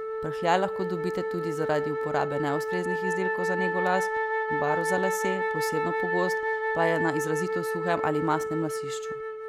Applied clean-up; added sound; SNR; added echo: none; Wind instrument, woodwind instrument; -1 dB; none.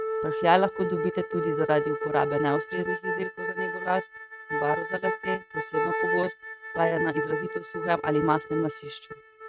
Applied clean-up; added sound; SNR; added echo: neural mask model RNNoise.